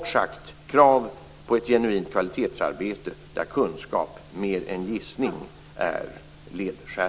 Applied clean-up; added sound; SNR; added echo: none; none; none; none.